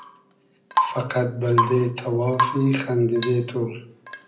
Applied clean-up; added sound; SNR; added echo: none; Drip / Water tap, faucet / Rain; 4 dB; reverberation time 0.5 s.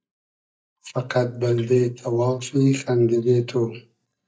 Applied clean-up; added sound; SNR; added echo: neural mask model DeepFilterNet 3.